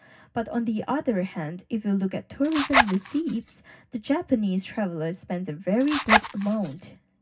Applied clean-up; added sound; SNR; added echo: none; Zipper (clothing); -1 dB; reverberation time 0.4 s.